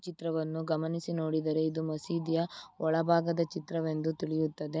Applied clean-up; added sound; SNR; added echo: none; none; none; none.